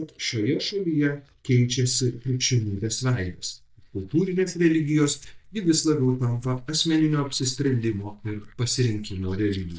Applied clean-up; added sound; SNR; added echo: neural mask model DeepFilterNet 3.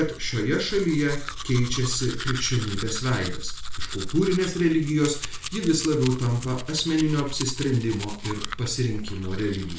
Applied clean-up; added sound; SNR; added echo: none; Domestic sounds, home sounds; 7 dB; reverberation time 0.4 s.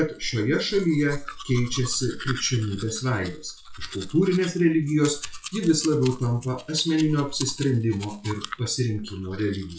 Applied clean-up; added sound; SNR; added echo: classical method WPE with log-MMSE.